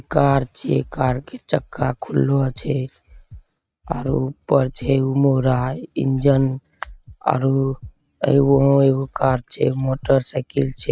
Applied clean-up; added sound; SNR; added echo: neural mask model RNNoise.